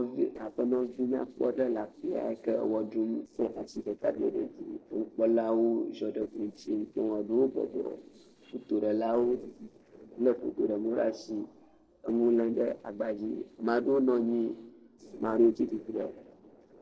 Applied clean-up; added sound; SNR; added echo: neural separator model SepFormer DNS4.